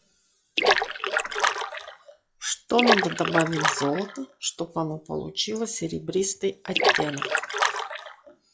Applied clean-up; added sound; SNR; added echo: classical method log-MMSE.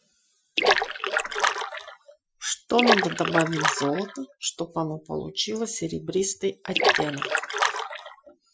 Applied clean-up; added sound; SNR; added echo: classical method Wiener filter.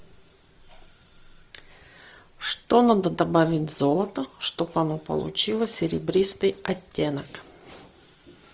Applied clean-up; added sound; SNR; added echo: none; none; none; none.